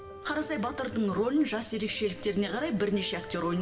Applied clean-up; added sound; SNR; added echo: none; Wind instrument, woodwind instrument; 16 dB; reverberation time 1.9 s.